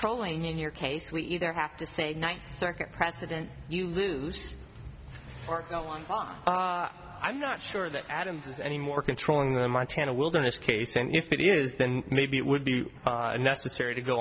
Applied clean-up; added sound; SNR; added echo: none; none; none; none.